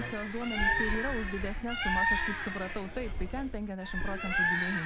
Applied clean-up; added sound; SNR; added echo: none; Bird; -5 dB; none.